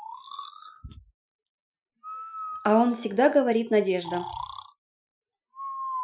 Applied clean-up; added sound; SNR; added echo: classical method Wiener filter.